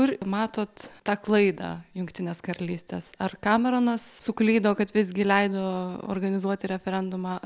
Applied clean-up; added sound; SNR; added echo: none; none; none; none.